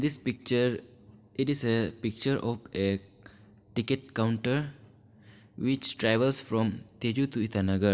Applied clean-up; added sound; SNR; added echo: none; none; none; reverberation time 1.1 s.